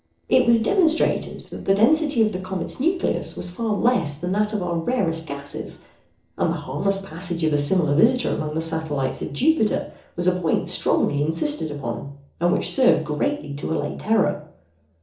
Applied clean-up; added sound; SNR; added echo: neural separator model SepFormer DNS4.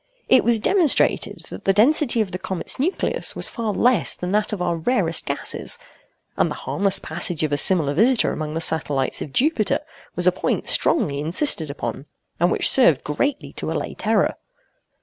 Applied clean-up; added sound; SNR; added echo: none; none; none; none.